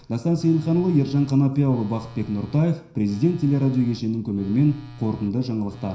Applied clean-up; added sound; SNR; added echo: none; Telephone; 19 dB; reverberation time 0.5 s.